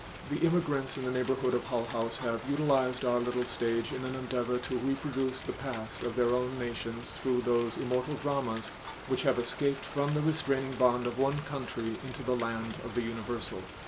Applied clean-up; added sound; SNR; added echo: none; Rain; 12 dB; none.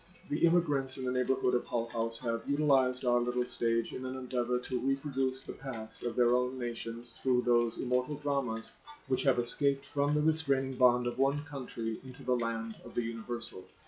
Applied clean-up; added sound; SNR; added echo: classical method log-MMSE.